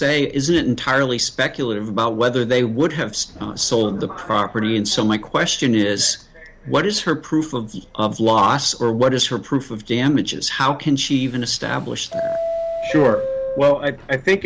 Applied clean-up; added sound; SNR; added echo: none; Subway, metro, underground; 13 dB; none.